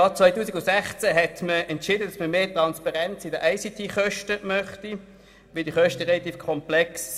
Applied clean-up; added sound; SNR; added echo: none; none; none; reverberation time 1.4 s.